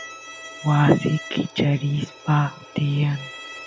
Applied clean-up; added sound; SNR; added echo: none; Bowed string instrument; 17 dB; none.